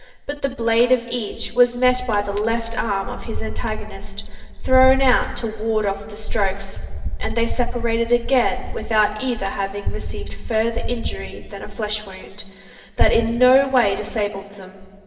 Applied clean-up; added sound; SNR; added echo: none; none; none; reverberation time 2.6 s.